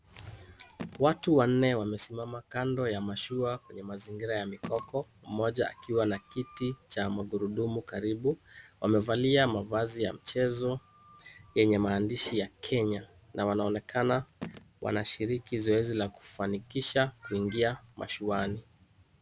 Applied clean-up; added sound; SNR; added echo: none; Telephone; 16 dB; none.